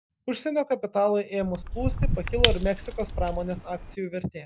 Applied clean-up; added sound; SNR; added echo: none; Shatter / Crushing; -1 dB; none.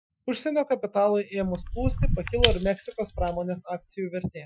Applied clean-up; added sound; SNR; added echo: classical method Wiener filter.